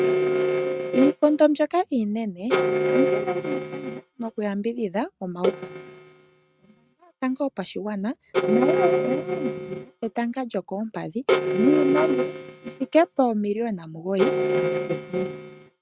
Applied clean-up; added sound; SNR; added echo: neural mask model RNNoise.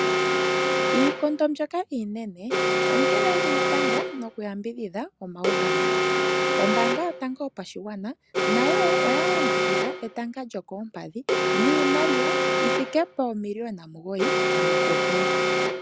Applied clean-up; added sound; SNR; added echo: none; Alarm; -5 dB; none.